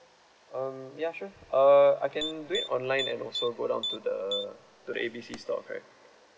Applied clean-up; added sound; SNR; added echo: none; Typing; 10 dB; none.